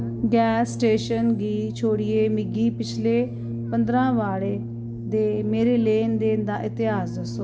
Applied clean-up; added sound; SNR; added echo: none; Brass instrument; 7 dB; reverberation time 0.4 s.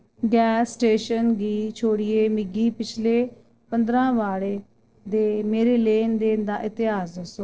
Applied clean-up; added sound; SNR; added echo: neural separator model SepFormer DNS4.